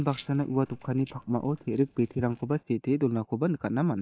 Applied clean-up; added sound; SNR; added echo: neural mask model DeepFilterNet 3.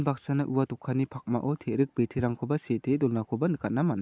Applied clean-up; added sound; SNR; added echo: none; none; none; none.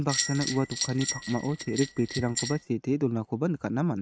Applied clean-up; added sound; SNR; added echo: neural mask model RNNoise.